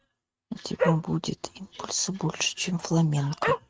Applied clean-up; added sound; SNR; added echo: neural mask model RNNoise.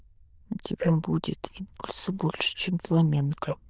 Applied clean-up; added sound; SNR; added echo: neural diffusion model UNIVERSE++.